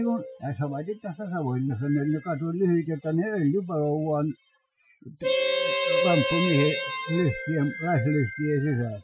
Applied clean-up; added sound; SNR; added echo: classical method Wiener filter.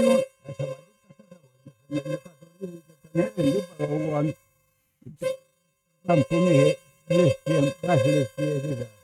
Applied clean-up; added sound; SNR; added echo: neural mask model RNNoise.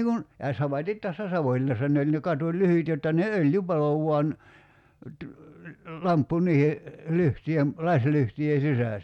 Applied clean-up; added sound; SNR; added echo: none; none; none; none.